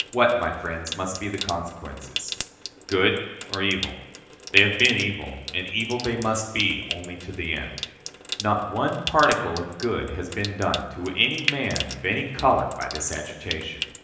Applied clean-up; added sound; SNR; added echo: none; Trickle, dribble / Sink (filling or washing) / Water tap, faucet; 9 dB; reverberation time 1.0 s.